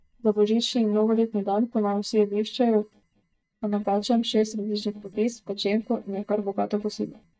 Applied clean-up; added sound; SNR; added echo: neural mask model DeepFilterNet 3.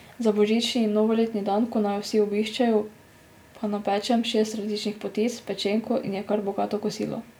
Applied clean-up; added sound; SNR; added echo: none; none; none; none.